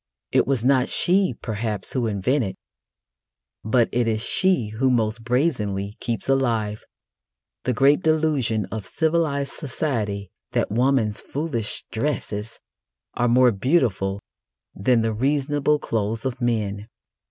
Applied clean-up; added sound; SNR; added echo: none; none; none; none.